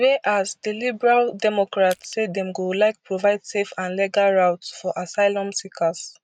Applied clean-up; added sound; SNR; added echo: neural mask model RNNoise.